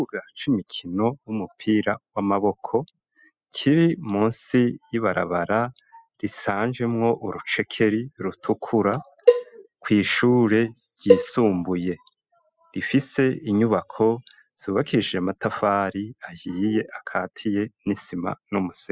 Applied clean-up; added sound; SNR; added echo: classical method spectral subtraction.